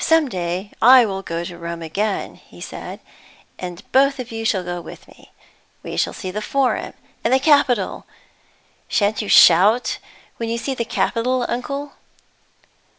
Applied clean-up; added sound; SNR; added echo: none; none; none; none.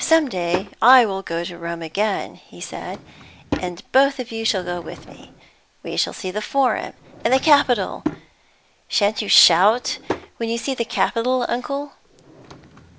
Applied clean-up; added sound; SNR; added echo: none; Drawer open or close / Wood; 14 dB; none.